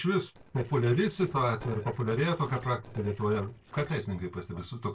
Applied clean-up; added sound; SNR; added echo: neural separator model SepFormer DNS4.